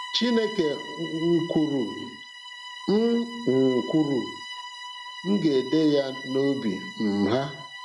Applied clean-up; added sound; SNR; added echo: none; Bowed string instrument; 13 dB; none.